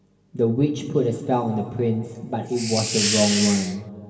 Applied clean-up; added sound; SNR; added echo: none; Hiss; 3 dB; reverberation time 2.3 s.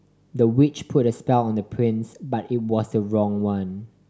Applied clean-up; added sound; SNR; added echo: none; none; none; none.